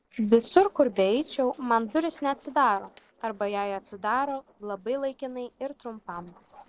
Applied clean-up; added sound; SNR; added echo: neural separator model SepFormer DNS4.